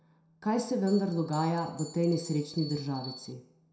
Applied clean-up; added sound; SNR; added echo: none; Bell; 16 dB; reverberation time 0.6 s.